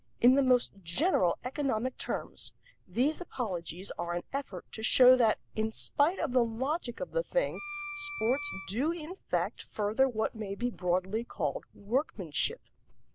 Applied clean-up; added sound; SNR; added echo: none; Wind instrument, woodwind instrument; 10 dB; none.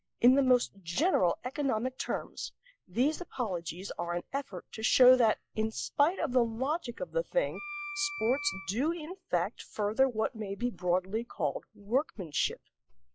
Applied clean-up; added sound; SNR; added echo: classical method log-MMSE.